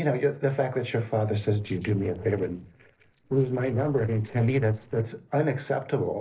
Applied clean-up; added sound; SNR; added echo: neural separator model SepFormer DNS4.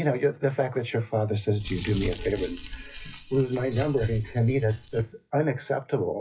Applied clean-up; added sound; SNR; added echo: classical method WPE with log-MMSE.